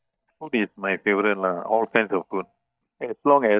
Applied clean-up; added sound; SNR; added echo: neural mask model DeepFilterNet 3.